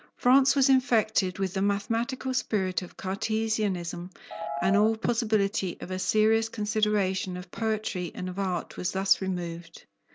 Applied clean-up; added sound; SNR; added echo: none; Piano; 5 dB; none.